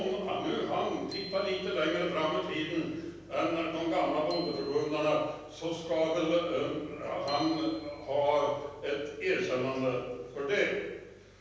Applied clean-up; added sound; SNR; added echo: none; Bicycle bell; 20 dB; reverberation time 1.1 s.